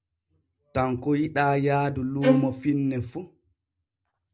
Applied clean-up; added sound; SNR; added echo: none; Bowed string instrument; -2 dB; none.